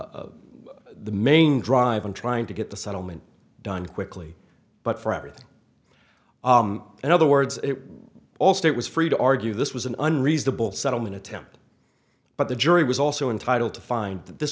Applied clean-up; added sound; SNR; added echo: none; none; none; none.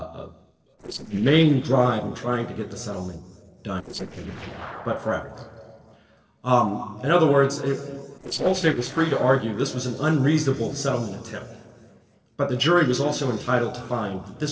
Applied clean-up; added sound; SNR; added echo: neural separator model SepFormer DNS4.